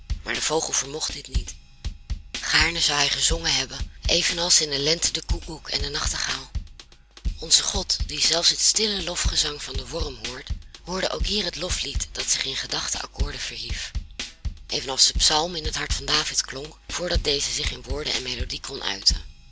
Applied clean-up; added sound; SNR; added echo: none; Drum kit; 7 dB; none.